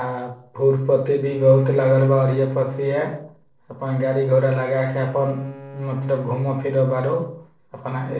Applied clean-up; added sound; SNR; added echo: neural separator model SepFormer DNS4.